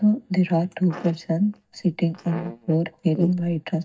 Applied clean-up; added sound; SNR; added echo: neural mask model DeepFilterNet 3.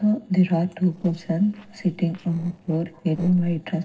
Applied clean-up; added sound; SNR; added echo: neural separator model SepFormer DNS4.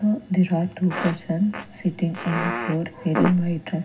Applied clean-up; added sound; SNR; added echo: none; Fart; 5 dB; reverberation time 0.4 s.